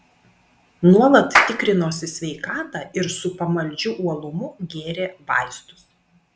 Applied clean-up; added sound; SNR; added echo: none; Clapping; 2 dB; none.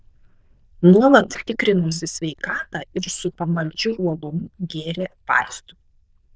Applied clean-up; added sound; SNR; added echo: neural diffusion model UNIVERSE++.